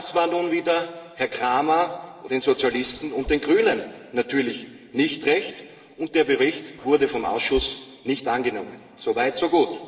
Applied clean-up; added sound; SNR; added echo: none; Zipper (clothing); 16 dB; reverberation time 2.1 s.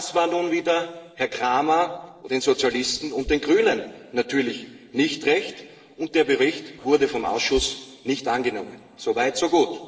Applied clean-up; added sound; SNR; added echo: neural separator model SepFormer DNS4.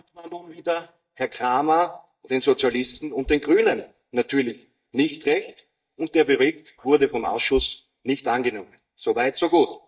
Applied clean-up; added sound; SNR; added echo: neural mask model DeepFilterNet 3.